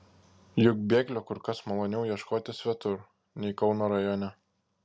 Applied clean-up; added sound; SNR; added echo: none; none; none; none.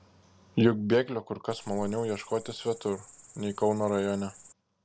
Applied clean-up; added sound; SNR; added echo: none; Cricket; 19 dB; none.